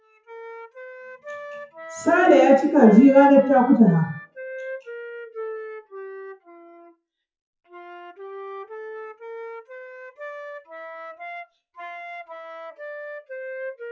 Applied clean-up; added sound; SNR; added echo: classical method WPE with log-MMSE.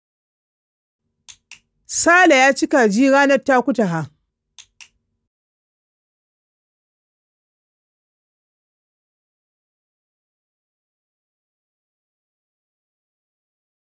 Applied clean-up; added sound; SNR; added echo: none; none; none; none.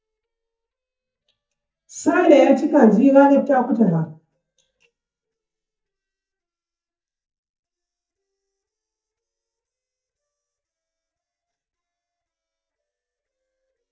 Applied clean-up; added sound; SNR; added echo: neural mask model DeepFilterNet 3.